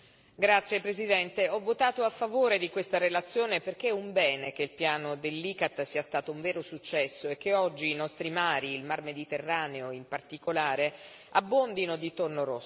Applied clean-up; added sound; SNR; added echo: none; none; none; none.